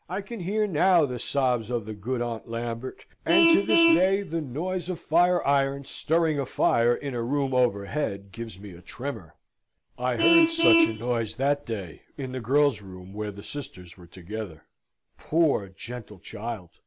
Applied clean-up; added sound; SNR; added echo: none; Vehicle horn, car horn, honking; 5 dB; none.